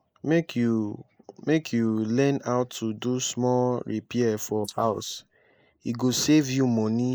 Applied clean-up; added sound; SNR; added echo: neural mask model Resemble Enhance denoiser.